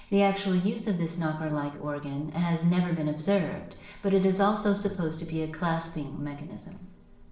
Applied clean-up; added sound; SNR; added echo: neural separator model SepFormer DNS4.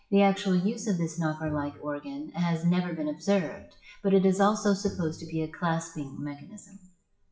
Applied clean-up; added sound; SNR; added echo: classical method WPE with log-MMSE.